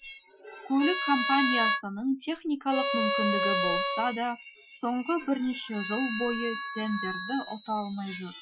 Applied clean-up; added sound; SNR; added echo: classical method Wiener filter.